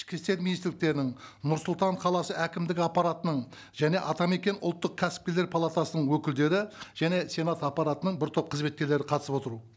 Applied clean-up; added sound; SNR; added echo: none; none; none; none.